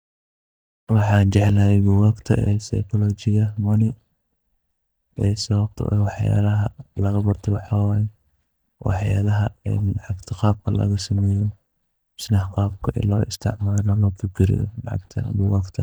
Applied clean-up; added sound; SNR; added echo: neural mask model DeepFilterNet 3.